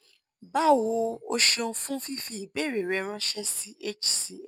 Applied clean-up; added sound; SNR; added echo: none; none; none; none.